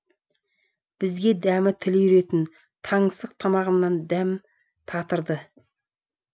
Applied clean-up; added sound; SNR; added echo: none; none; none; none.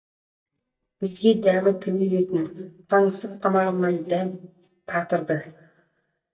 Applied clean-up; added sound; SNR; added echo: neural mask model DeepFilterNet 3.